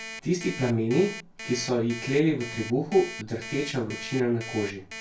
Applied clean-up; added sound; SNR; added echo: none; Alarm; 13 dB; reverberation time 0.2 s.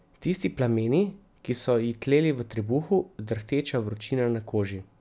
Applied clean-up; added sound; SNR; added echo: none; none; none; none.